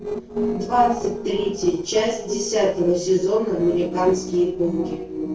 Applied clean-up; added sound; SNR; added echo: neural separator model SepFormer DNS4.